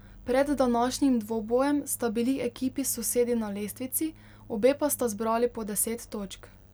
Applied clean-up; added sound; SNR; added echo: none; none; none; none.